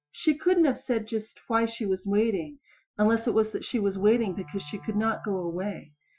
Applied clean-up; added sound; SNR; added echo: classical method Wiener filter.